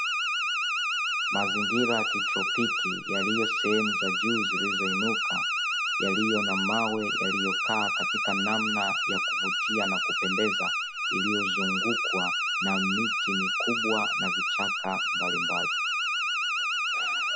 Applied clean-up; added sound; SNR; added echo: none; Alarm; -5 dB; none.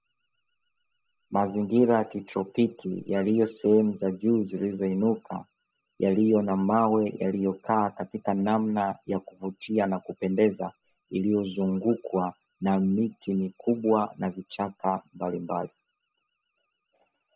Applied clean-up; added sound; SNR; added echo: neural mask model DeepFilterNet 3.